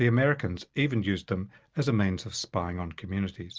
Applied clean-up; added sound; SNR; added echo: none; none; none; none.